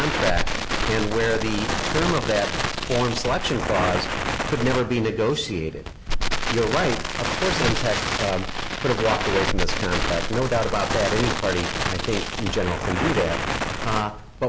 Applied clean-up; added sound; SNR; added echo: none; Crackle; 0 dB; none.